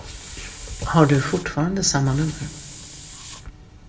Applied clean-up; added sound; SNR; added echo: none; Hiss; 17 dB; reverberation time 0.8 s.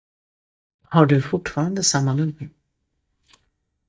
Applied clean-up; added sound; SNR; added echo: neural mask model DeepFilterNet 3.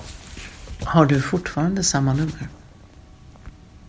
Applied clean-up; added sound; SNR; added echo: none; none; none; none.